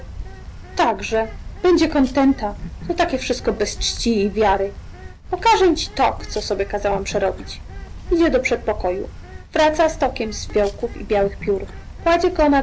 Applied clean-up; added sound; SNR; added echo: none; Bird; 12 dB; none.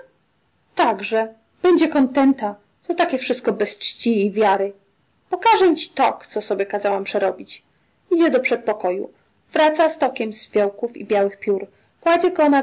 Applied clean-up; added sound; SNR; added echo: none; none; none; none.